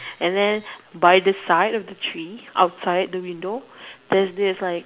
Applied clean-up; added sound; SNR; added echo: none; none; none; none.